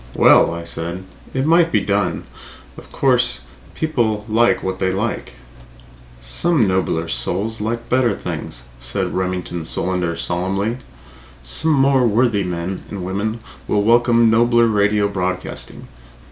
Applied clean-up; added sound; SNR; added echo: none; none; none; none.